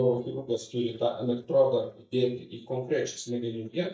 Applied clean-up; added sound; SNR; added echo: neural mask model DeepFilterNet 3.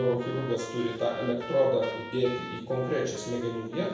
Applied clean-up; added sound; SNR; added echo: none; Trumpet; 13 dB; reverberation time 0.7 s.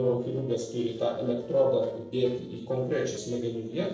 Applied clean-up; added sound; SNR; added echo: neural separator model SepFormer DNS4.